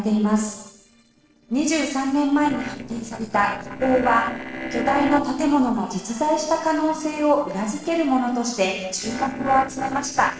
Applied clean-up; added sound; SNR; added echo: neural separator model SepFormer DNS4.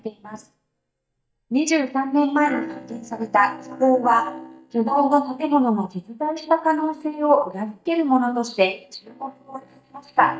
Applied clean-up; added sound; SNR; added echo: neural mask model DeepFilterNet 3.